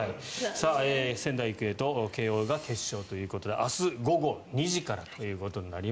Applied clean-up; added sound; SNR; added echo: none; none; none; none.